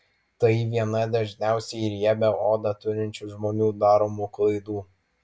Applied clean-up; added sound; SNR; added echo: none; none; none; none.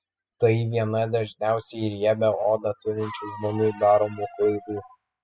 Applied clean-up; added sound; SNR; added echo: classical method spectral subtraction.